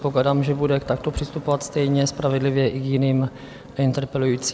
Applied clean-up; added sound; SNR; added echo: none; Motorcycle; 19 dB; none.